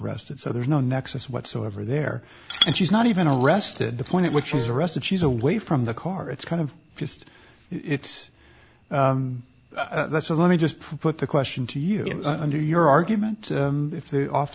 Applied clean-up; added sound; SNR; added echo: none; Wind instrument, woodwind instrument; 11 dB; none.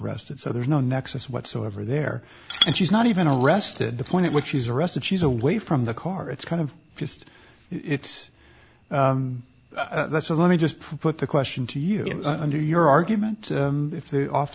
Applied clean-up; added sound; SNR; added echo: none; none; none; none.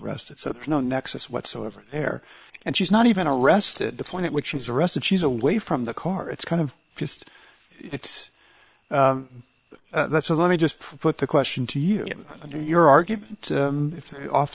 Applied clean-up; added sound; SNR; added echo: neural separator model SepFormer WHAM!.